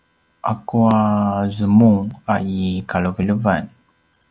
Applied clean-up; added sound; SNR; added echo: none; none; none; none.